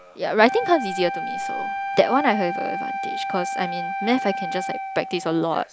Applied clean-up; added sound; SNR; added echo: none; Wind instrument, woodwind instrument; 5 dB; none.